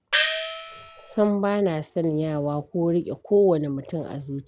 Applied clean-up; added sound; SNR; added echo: none; Gong; 2 dB; none.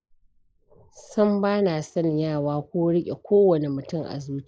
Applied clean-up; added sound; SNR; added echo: neural mask model Resemble Enhance denoiser.